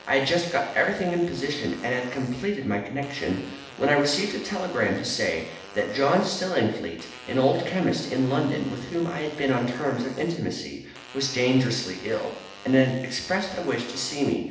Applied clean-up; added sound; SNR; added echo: none; Fart; 19 dB; reverberation time 0.8 s.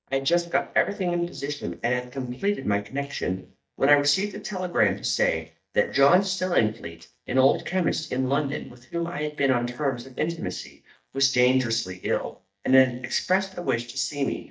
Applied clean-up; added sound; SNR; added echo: neural mask model DeepFilterNet 3.